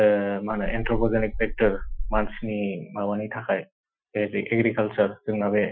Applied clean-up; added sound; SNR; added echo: classical method Wiener filter.